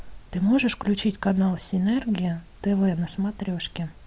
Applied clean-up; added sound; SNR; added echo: none; none; none; none.